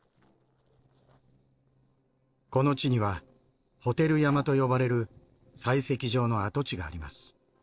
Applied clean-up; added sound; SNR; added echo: neural separator model SepFormer DNS4.